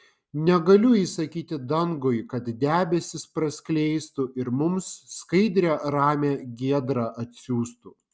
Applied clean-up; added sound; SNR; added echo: none; none; none; none.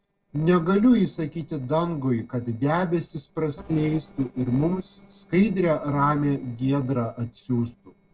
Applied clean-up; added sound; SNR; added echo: neural separator model SepFormer DNS4.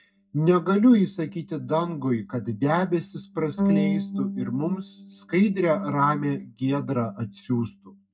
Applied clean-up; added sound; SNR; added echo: neural mask model DeepFilterNet 3.